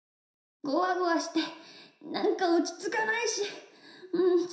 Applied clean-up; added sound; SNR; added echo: none; none; none; reverberation time 0.7 s.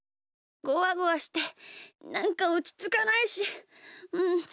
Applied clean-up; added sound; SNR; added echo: none; none; none; none.